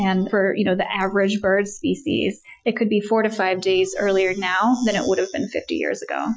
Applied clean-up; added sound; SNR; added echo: classical method Wiener filter.